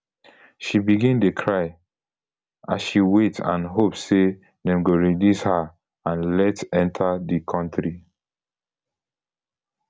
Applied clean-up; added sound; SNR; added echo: none; none; none; none.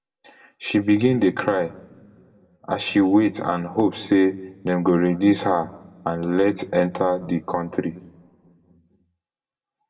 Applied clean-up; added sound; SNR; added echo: none; none; none; reverberation time 1.0 s.